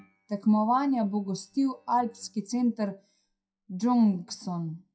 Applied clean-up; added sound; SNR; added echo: classical method WPE with log-MMSE.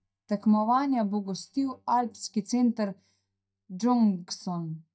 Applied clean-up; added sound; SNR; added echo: neural mask model DeepFilterNet 3.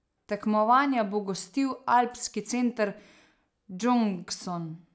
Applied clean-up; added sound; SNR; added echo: none; none; none; none.